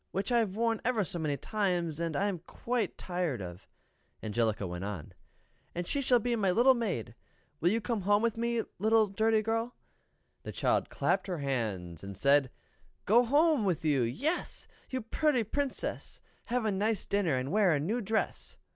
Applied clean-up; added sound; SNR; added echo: none; none; none; none.